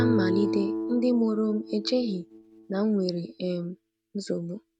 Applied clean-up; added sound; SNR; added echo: neural mask model RNNoise.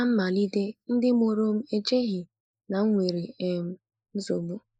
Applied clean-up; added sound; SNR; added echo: neural mask model Resemble Enhance denoiser.